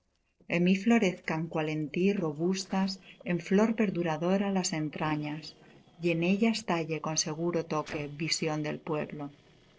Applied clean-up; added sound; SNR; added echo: neural separator model SepFormer DNS4.